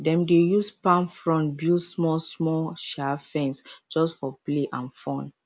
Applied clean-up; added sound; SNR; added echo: none; none; none; none.